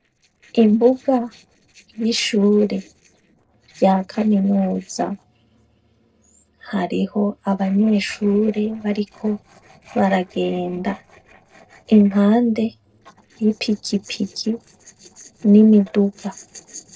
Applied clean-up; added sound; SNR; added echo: neural separator model SepFormer DNS4.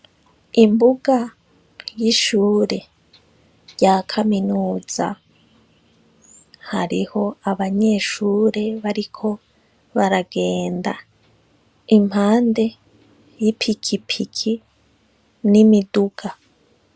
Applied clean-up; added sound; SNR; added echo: none; none; none; none.